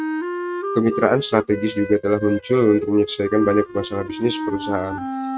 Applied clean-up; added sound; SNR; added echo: neural mask model RNNoise.